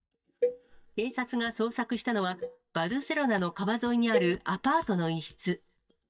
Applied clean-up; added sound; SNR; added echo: neural mask model DeepFilterNet 3.